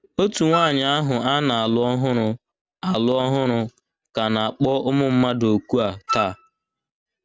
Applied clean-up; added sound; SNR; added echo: none; Wind instrument, woodwind instrument; 8 dB; none.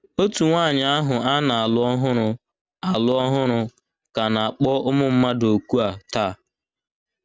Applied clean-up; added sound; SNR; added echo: none; none; none; none.